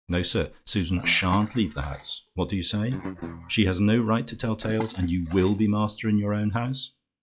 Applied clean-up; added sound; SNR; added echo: classical method log-MMSE.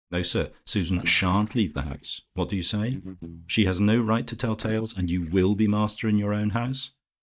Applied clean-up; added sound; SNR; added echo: neural mask model DeepFilterNet 3.